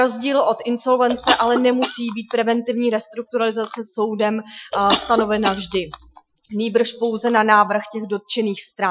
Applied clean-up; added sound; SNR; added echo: classical method Wiener filter.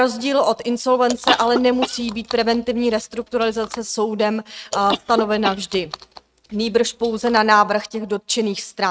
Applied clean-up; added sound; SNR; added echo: neural mask model RNNoise.